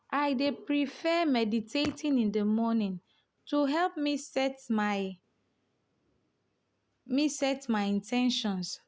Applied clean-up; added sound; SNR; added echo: none; none; none; none.